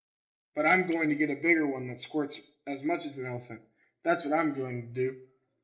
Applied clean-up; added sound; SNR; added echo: neural separator model SepFormer DNS4.